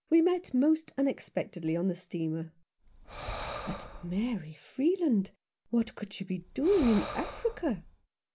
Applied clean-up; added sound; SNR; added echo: none; Breathing; 11 dB; none.